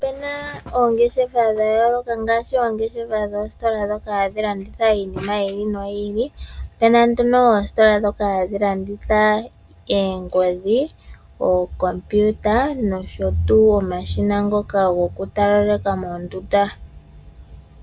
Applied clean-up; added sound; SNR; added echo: none; none; none; none.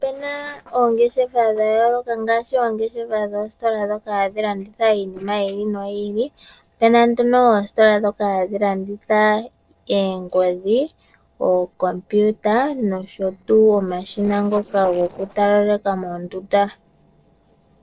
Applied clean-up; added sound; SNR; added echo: neural separator model SepFormer DNS4.